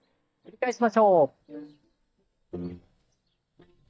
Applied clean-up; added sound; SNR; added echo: neural mask model DeepFilterNet 3.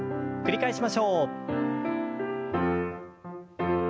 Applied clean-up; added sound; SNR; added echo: none; none; none; none.